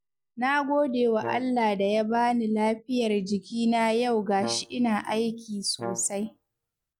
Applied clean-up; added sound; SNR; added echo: none; Brass instrument; 14 dB; none.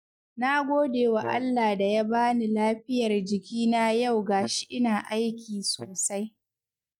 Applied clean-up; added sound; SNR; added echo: neural mask model DeepFilterNet 3.